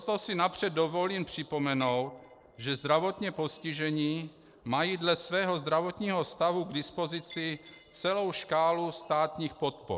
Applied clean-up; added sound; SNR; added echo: neural separator model SepFormer DNS4.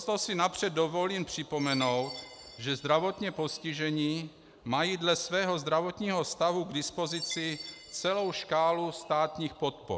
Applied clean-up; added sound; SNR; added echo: none; Chime; 18 dB; none.